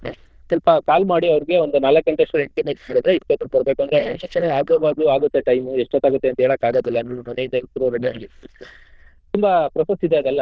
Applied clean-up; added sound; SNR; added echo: neural diffusion model UNIVERSE++.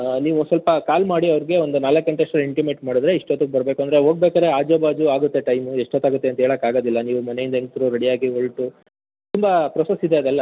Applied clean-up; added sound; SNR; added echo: none; none; none; none.